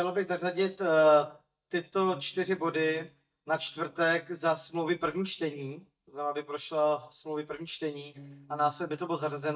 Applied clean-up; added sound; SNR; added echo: neural mask model DeepFilterNet 3.